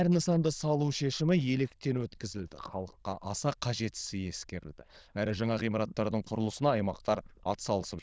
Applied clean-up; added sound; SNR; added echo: neural diffusion model UNIVERSE++.